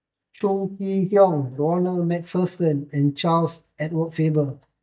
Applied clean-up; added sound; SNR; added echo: neural mask model DeepFilterNet 3.